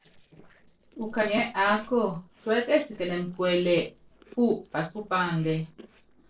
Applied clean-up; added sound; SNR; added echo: neural separator model SepFormer DNS4.